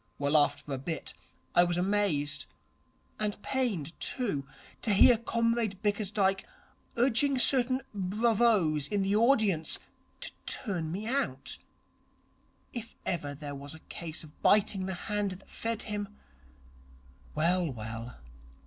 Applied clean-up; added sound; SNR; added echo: none; none; none; none.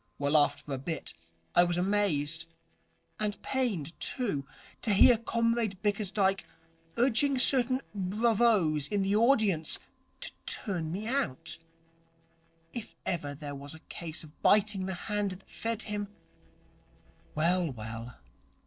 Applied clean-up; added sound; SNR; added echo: neural separator model SepFormer DNS4.